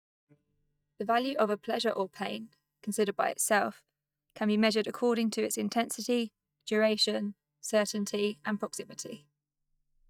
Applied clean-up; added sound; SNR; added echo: neural mask model DeepFilterNet 3.